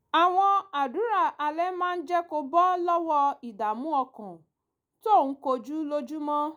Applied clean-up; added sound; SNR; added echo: none; none; none; none.